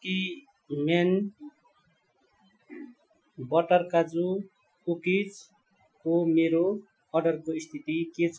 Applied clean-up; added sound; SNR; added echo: classical method Wiener filter.